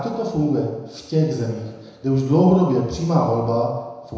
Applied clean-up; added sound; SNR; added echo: none; none; none; reverberation time 1.0 s.